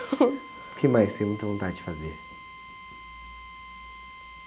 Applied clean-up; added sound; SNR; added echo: none; Drill; 15 dB; none.